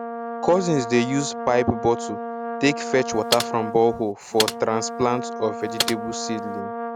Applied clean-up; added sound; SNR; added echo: none; Computer keyboard + Brass instrument; 6 dB; none.